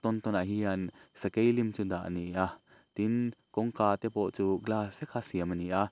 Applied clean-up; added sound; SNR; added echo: none; none; none; none.